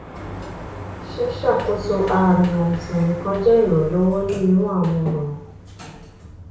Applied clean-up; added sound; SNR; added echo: none; Sliding door; 13 dB; reverberation time 0.6 s.